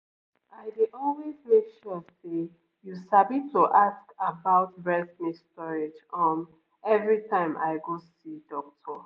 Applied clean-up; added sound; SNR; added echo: none; none; none; none.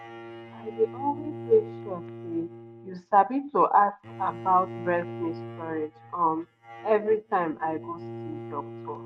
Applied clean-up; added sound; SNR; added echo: neural mask model RNNoise.